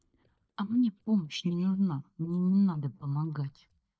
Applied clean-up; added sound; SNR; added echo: neural mask model DeepFilterNet 3.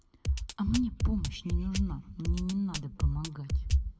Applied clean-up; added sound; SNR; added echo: none; Drum kit; -2 dB; reverberation time 2.4 s.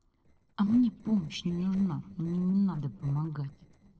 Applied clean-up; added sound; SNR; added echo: neural separator model SepFormer DNS4.